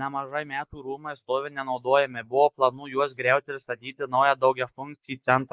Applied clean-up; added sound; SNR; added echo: neural mask model Resemble Enhance denoiser.